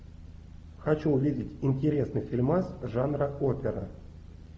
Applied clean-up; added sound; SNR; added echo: none; none; none; none.